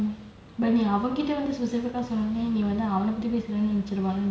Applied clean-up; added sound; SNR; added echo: none; none; none; none.